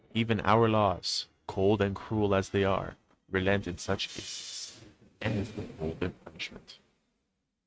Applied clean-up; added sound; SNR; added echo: neural mask model RNNoise.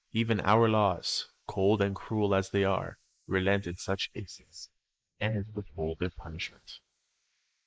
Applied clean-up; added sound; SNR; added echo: neural mask model Resemble Enhance denoiser.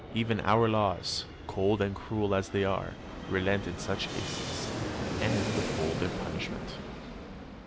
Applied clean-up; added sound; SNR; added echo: none; Fixed-wing aircraft, airplane; 5 dB; none.